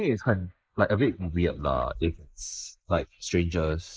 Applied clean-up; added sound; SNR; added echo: neural mask model Resemble Enhance denoiser.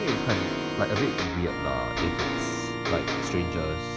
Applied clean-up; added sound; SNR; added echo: none; Organ + Electric guitar; -2 dB; none.